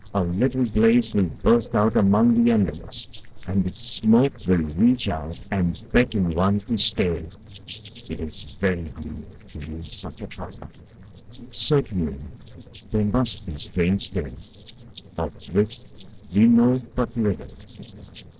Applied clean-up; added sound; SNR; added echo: neural separator model SepFormer DNS4.